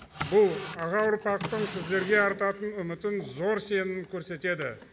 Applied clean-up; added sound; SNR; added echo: none; Drawer open or close; 14 dB; none.